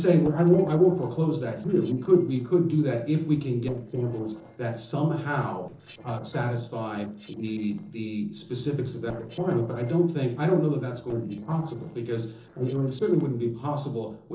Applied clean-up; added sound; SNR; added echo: neural separator model SepFormer DNS4.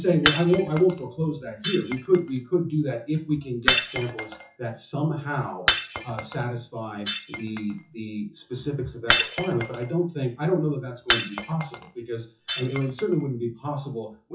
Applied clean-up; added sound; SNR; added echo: classical method WPE with log-MMSE.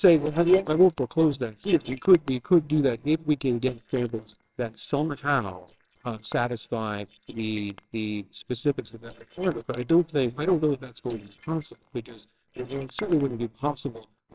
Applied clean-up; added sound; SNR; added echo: neural separator model SepFormer WHAMR!.